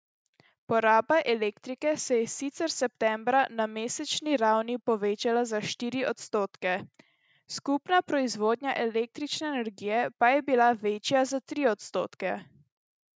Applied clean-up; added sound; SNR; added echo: none; none; none; none.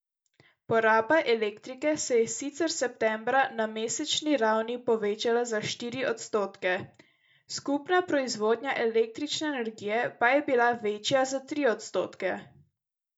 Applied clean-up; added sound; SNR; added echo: none; none; none; reverberation time 0.2 s.